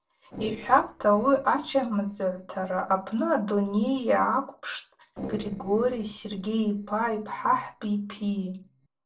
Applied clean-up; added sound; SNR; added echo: neural separator model SepFormer DNS4.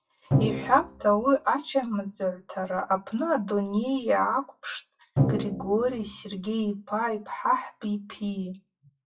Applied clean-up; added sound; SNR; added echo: classical method WPE with log-MMSE.